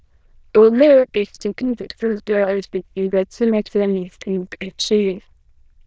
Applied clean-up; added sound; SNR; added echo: neural diffusion model UNIVERSE++.